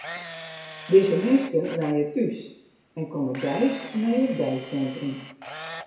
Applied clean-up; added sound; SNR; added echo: none; Camera; 13 dB; reverberation time 0.7 s.